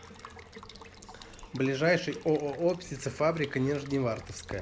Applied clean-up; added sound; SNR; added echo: none; Water tap, faucet / Water / Liquid; 18 dB; none.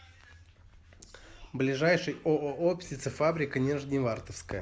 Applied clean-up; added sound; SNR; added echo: none; none; none; none.